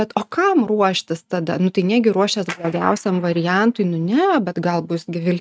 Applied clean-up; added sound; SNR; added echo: neural mask model RNNoise.